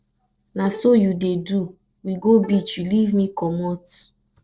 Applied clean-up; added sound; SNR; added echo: neural separator model SepFormer DNS4.